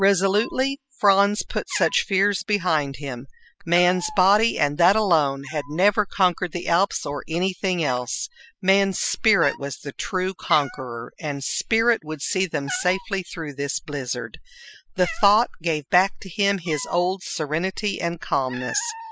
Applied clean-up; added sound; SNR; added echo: classical method spectral subtraction.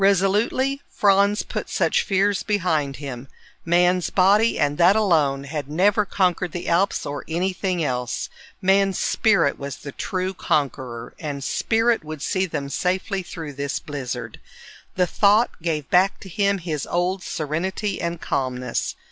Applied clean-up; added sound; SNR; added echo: none; none; none; none.